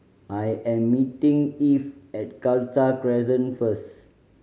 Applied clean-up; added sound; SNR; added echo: none; none; none; none.